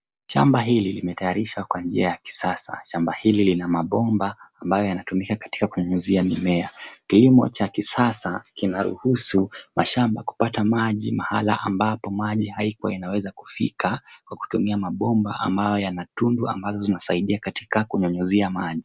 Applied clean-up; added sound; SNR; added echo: none; none; none; none.